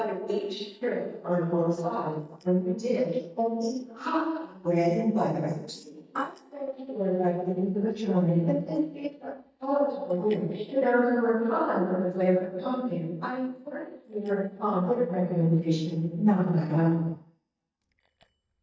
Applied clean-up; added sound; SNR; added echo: neural mask model DeepFilterNet 3.